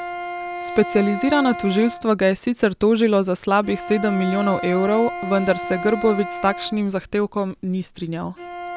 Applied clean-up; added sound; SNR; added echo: none; Bowed string instrument; 11 dB; none.